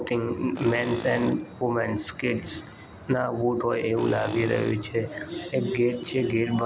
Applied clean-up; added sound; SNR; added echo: none; Tools; 13 dB; none.